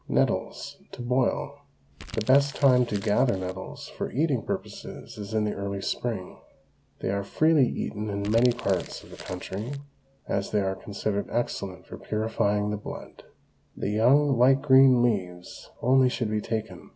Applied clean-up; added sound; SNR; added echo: none; Crumpling, crinkling; 17 dB; none.